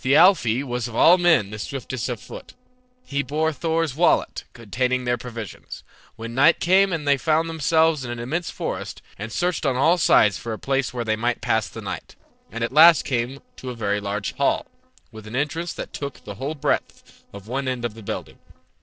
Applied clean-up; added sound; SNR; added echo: neural separator model SepFormer DNS4.